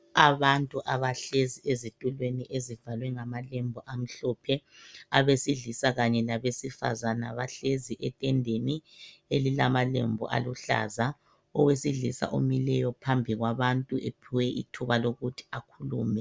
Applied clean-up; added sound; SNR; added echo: none; none; none; none.